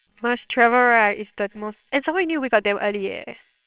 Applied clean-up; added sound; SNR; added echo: neural separator model SepFormer WHAMR!.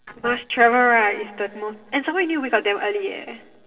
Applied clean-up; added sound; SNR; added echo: neural separator model SepFormer DNS4.